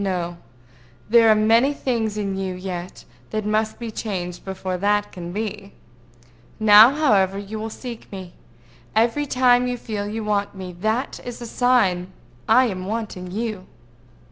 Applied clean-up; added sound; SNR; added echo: none; none; none; none.